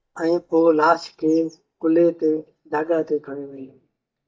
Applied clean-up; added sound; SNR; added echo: neural mask model DeepFilterNet 3.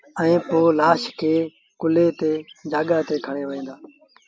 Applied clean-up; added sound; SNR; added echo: none; none; none; none.